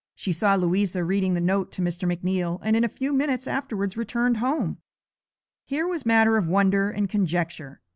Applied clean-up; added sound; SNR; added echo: none; none; none; none.